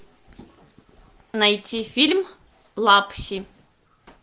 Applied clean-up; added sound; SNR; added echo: none; none; none; none.